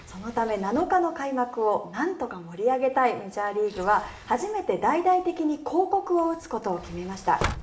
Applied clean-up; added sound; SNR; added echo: none; Sliding door; 15 dB; reverberation time 0.9 s.